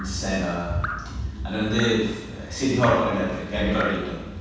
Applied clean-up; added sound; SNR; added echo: none; Drip; 13 dB; reverberation time 1.1 s.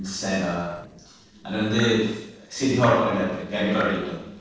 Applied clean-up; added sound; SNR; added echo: neural separator model SepFormer DNS4.